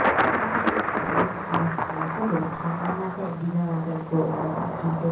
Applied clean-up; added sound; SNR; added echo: none; Thunder; -1 dB; reverberation time 0.6 s.